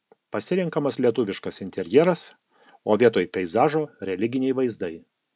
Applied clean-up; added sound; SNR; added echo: none; none; none; none.